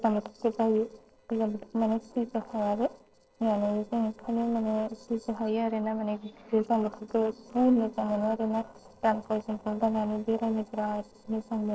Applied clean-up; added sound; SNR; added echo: neural separator model SepFormer DNS4.